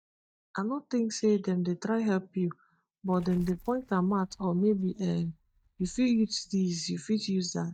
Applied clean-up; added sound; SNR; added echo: neural mask model DeepFilterNet 3.